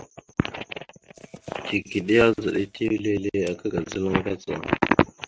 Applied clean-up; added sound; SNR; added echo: neural mask model RNNoise.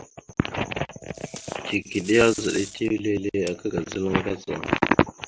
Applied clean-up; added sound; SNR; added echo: none; Packing tape, duct tape; 17 dB; none.